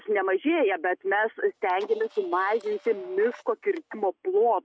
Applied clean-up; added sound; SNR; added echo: neural mask model RNNoise.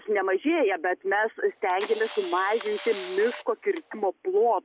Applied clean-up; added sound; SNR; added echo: none; Camera; 13 dB; none.